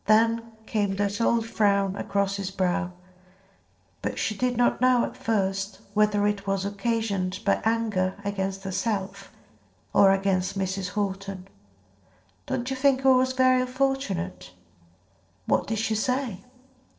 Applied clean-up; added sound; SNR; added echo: neural separator model SepFormer DNS4.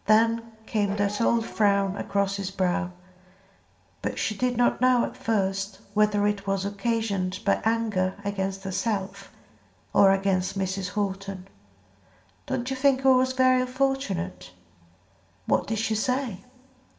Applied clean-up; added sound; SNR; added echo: none; Bark; 16 dB; reverberation time 1.2 s.